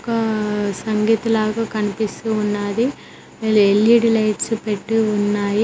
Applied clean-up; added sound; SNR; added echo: none; none; none; none.